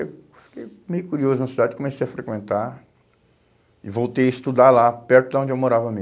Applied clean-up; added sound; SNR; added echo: none; none; none; none.